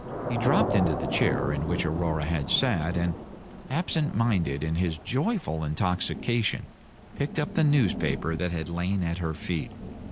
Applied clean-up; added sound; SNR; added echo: none; Thunder / Rain; 7 dB; none.